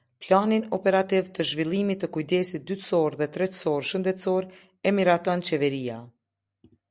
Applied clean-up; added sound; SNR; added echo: none; none; none; none.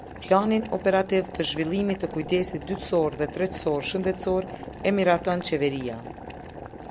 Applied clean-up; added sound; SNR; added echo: none; Boiling; 13 dB; none.